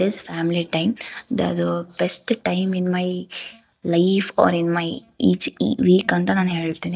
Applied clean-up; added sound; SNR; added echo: neural mask model DeepFilterNet 3.